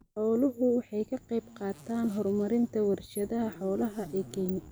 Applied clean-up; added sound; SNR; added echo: none; Zipper (clothing); 20 dB; none.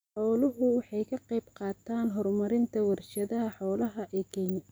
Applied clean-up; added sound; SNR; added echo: none; none; none; none.